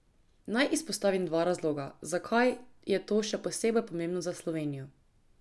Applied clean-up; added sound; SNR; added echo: none; none; none; none.